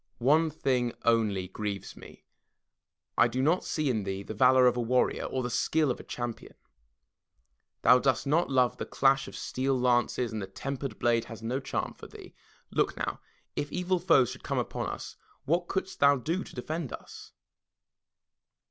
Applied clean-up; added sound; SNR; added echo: none; none; none; none.